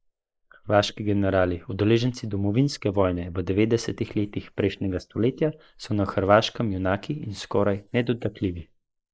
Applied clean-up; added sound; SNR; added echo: neural mask model Resemble Enhance denoiser.